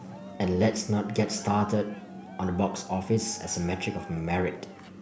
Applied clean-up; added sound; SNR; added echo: none; Cheering; 19 dB; none.